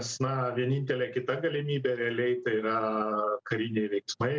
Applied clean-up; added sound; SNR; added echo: none; none; none; none.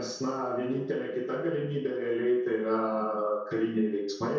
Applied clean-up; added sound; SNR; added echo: none; none; none; reverberation time 0.7 s.